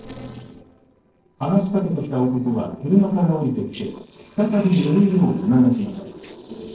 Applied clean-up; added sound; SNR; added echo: neural separator model SepFormer DNS4.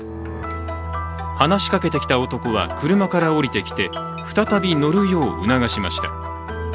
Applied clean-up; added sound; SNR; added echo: none; none; none; none.